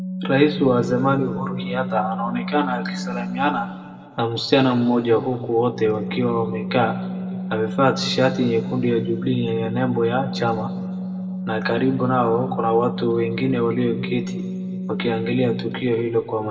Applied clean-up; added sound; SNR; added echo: none; Organ; 7 dB; reverberation time 1.8 s.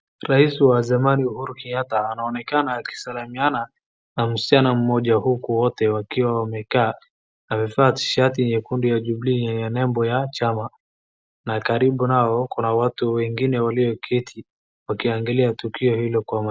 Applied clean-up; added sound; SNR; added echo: none; none; none; none.